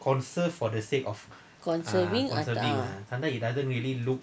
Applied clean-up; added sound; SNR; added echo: none; none; none; none.